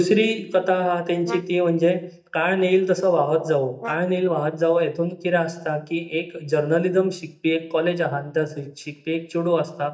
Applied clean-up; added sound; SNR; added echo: neural mask model DeepFilterNet 3.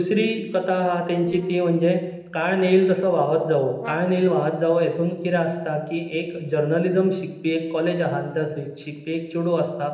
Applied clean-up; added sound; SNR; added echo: neural separator model SepFormer DNS4.